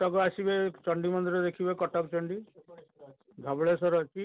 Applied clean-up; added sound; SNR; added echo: none; none; none; none.